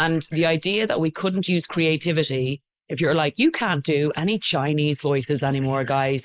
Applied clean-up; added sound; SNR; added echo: neural mask model Resemble Enhance denoiser.